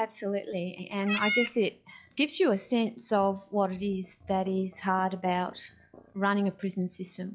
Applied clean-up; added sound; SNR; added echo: classical method log-MMSE.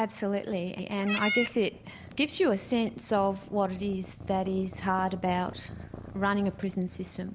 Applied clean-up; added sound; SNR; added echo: none; Meow / Purr; 11 dB; none.